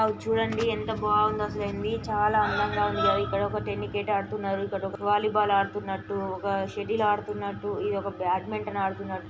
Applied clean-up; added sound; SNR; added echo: none; Engine; 11 dB; none.